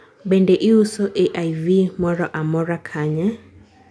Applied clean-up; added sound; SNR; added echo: none; none; none; none.